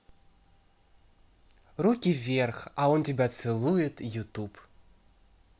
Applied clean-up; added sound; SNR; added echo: none; none; none; none.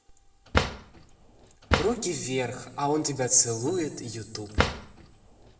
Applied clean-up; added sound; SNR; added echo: none; Drawer open or close; 1 dB; reverberation time 2.1 s.